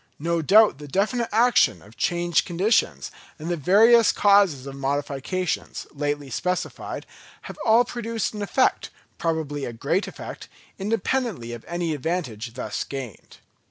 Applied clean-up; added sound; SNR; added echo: none; none; none; none.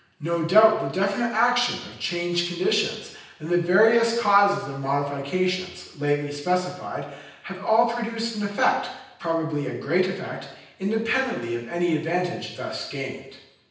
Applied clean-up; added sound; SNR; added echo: none; none; none; reverberation time 0.9 s.